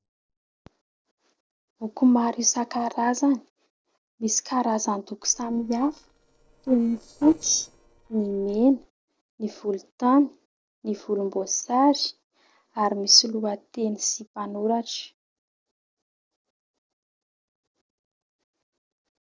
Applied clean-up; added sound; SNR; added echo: neural separator model SepFormer DNS4.